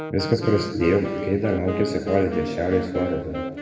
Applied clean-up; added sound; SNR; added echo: none; Wind instrument, woodwind instrument; 7 dB; reverberation time 2.0 s.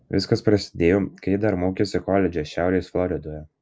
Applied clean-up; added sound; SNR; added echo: none; none; none; none.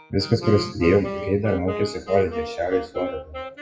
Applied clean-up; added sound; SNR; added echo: classical method WPE with log-MMSE.